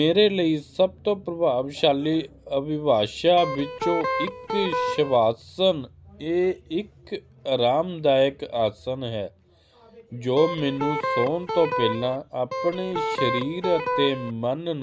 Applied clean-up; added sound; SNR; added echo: none; Electric guitar; 4 dB; none.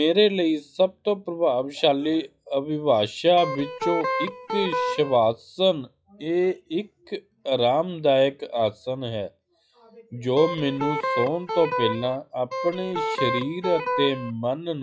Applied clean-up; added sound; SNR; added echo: classical method log-MMSE.